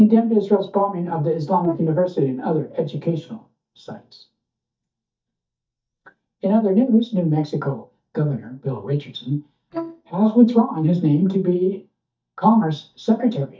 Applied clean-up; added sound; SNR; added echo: neural mask model DeepFilterNet 3.